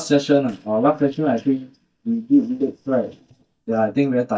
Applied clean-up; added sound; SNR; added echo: neural mask model DeepFilterNet 3.